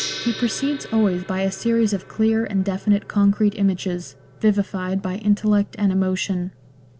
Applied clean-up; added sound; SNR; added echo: none; Gong; 18 dB; none.